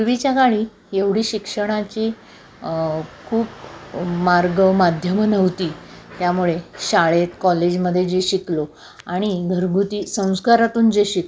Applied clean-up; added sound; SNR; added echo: none; none; none; none.